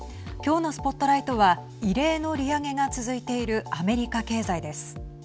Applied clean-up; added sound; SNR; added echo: none; none; none; none.